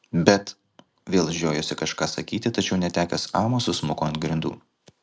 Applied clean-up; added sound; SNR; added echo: none; none; none; none.